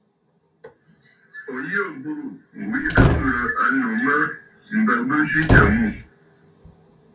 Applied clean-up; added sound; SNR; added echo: none; Slam; -3 dB; reverberation time 0.3 s.